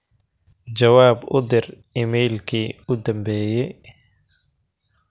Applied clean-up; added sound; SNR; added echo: none; none; none; none.